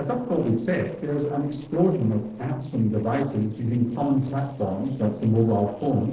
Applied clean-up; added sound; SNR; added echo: neural separator model SepFormer DNS4.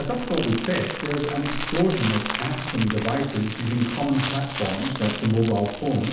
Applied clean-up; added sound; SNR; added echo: none; Crumpling, crinkling; 8 dB; reverberation time 0.8 s.